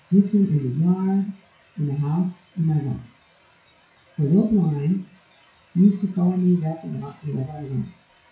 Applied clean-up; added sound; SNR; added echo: classical method WPE with log-MMSE.